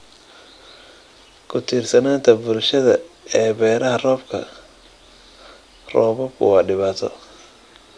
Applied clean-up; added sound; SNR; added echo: none; none; none; none.